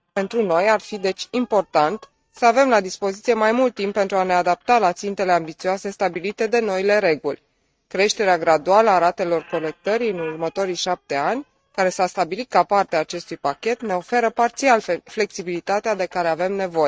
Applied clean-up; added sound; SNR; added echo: neural mask model RNNoise.